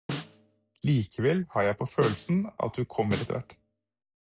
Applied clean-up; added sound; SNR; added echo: none; Snare drum; 11 dB; none.